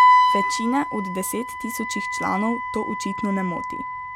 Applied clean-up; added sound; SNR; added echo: none; Wind instrument, woodwind instrument; -5 dB; none.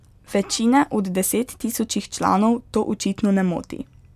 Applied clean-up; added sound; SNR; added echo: none; none; none; none.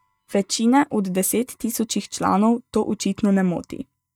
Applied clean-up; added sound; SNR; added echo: neural mask model DeepFilterNet 3.